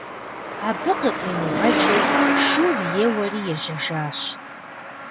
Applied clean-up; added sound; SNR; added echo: none; Truck; -1 dB; none.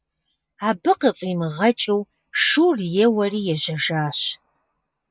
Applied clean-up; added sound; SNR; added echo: none; none; none; none.